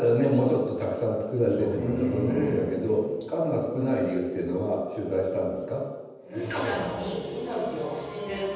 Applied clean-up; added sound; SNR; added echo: none; Keyboard (musical); 20 dB; reverberation time 1.1 s.